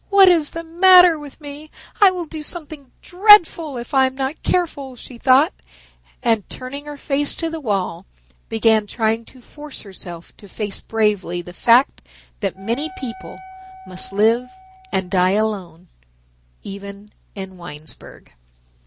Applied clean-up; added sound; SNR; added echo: none; Wind instrument, woodwind instrument; 18 dB; none.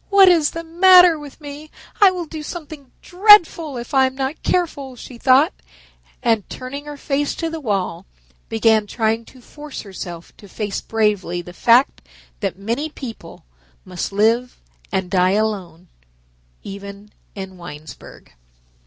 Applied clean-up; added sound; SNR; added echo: none; none; none; none.